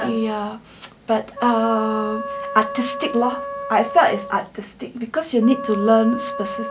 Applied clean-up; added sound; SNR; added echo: none; Wind instrument, woodwind instrument; 10 dB; none.